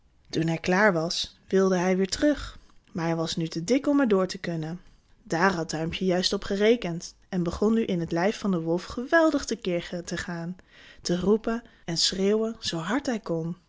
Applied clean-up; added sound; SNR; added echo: none; none; none; none.